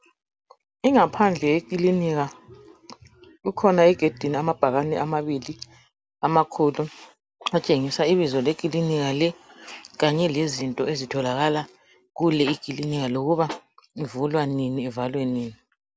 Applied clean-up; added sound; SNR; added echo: none; none; none; none.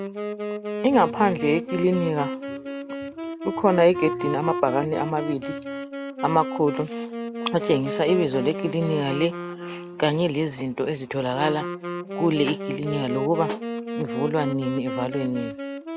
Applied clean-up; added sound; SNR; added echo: none; Wind instrument, woodwind instrument; 6 dB; none.